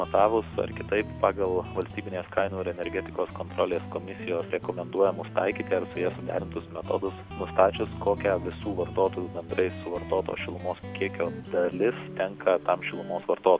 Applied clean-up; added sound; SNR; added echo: none; Guitar; 11 dB; none.